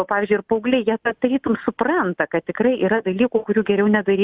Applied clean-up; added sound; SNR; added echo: none; none; none; none.